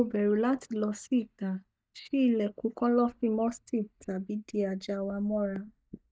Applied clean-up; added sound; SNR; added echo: neural mask model DeepFilterNet 3.